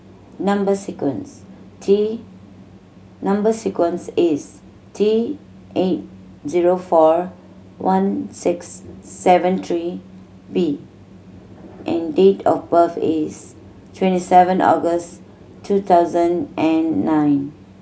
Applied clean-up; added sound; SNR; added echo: none; none; none; none.